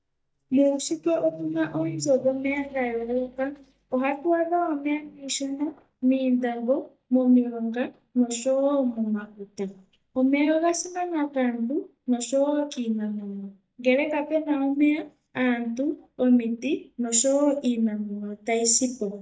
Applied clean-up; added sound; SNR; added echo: neural mask model DeepFilterNet 3.